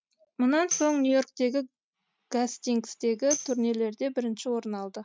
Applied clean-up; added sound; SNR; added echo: neural mask model RNNoise.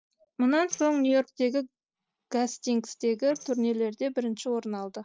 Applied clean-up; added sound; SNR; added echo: neural separator model SepFormer DNS4.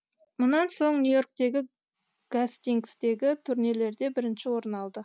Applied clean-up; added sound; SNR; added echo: none; none; none; none.